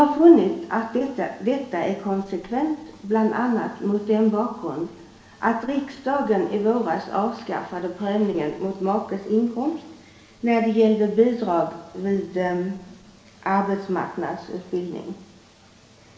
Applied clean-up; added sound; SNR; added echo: none; none; none; reverberation time 0.7 s.